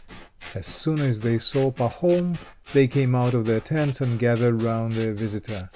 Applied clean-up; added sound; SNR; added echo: none; Scissors; 19 dB; none.